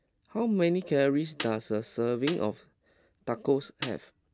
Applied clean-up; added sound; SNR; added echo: none; Snare drum; 10 dB; none.